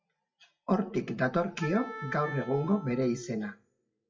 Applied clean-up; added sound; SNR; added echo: classical method WPE with log-MMSE.